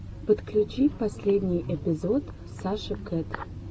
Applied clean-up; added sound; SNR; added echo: none; none; none; none.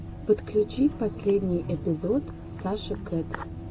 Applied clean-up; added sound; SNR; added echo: none; Bowed string instrument; 16 dB; none.